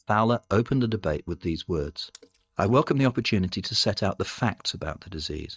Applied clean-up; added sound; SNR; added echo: neural mask model DeepFilterNet 3.